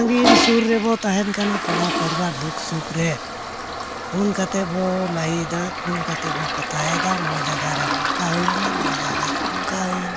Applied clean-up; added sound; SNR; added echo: none; Toilet flush; 0 dB; none.